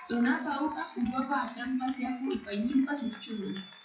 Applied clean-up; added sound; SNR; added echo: classical method WPE with log-MMSE.